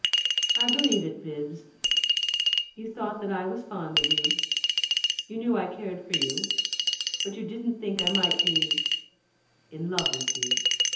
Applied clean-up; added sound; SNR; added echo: none; Chink, clink; -5 dB; reverberation time 0.8 s.